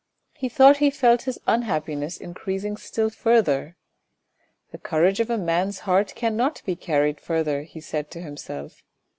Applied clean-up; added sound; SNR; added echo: none; none; none; none.